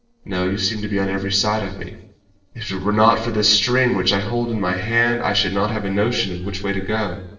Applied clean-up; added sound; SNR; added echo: neural separator model SepFormer DNS4.